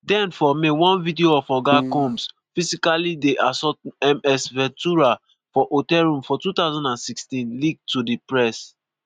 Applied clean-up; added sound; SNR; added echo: neural mask model RNNoise.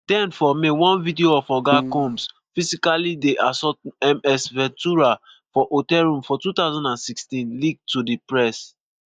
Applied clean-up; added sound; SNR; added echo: neural mask model DeepFilterNet 3.